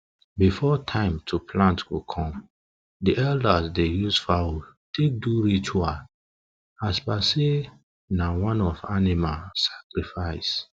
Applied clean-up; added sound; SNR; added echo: none; none; none; none.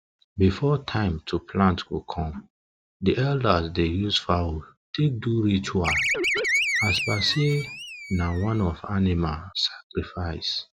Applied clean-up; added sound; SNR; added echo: none; Animal; 2 dB; none.